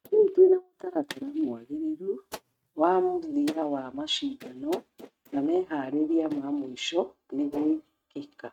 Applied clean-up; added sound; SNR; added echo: neural mask model RNNoise.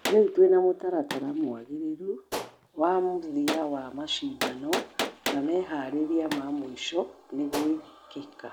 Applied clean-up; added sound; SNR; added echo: none; Gunshot, gunfire; 10 dB; none.